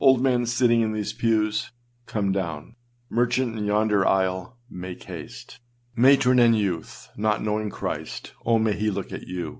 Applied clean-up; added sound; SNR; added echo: none; none; none; none.